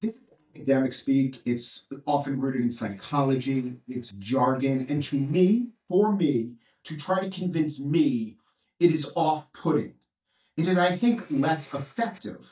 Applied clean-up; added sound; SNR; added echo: neural mask model DeepFilterNet 3.